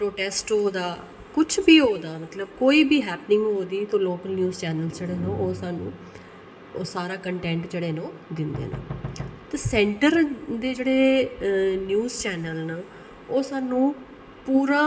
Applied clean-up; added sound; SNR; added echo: none; Knock; 12 dB; reverberation time 0.7 s.